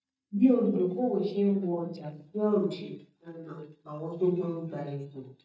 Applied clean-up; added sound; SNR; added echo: neural mask model DeepFilterNet 3.